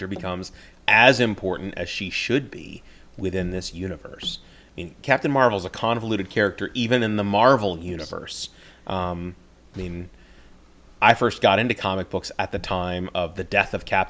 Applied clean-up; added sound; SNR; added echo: none; none; none; none.